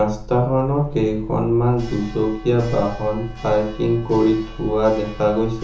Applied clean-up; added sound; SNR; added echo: none; Church bell; 13 dB; reverberation time 0.7 s.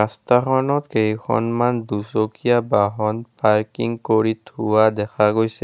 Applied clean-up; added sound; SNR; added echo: none; none; none; none.